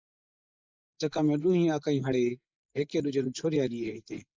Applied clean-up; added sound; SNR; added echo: neural mask model Resemble Enhance denoiser.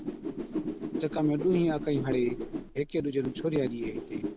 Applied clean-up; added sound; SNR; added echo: none; Whoosh, swoosh, swish; 6 dB; none.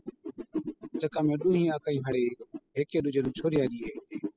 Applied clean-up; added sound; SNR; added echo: classical method spectral subtraction.